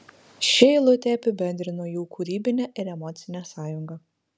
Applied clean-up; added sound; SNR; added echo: none; none; none; none.